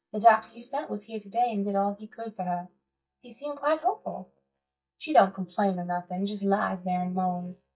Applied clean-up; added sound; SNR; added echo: neural mask model DeepFilterNet 3.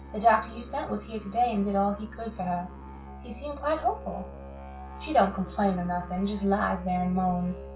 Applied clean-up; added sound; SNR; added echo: none; Musical instrument; 13 dB; reverberation time 0.3 s.